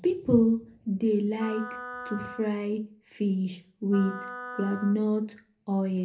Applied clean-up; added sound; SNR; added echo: none; Wind instrument, woodwind instrument; 14 dB; reverberation time 0.3 s.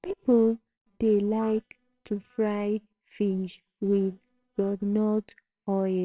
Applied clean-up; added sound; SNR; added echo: neural separator model SepFormer WHAMR!.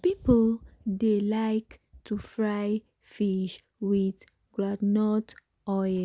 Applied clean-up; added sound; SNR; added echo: none; none; none; none.